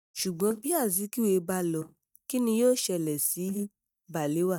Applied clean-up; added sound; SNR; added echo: neural mask model DeepFilterNet 3.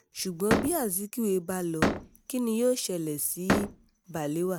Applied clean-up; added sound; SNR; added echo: none; Slam; 2 dB; none.